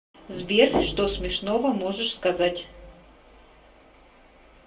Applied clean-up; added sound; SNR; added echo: none; none; none; reverberation time 0.2 s.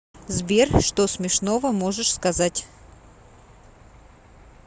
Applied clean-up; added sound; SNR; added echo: none; none; none; none.